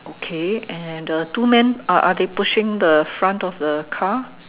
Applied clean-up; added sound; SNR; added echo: none; none; none; none.